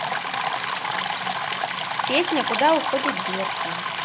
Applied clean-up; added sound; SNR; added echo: none; Stream; -2 dB; none.